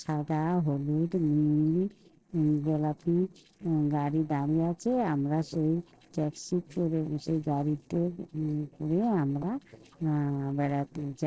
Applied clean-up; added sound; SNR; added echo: neural separator model SepFormer DNS4.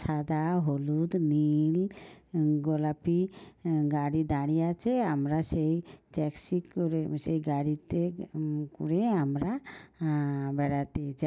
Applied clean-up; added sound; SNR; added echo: none; none; none; none.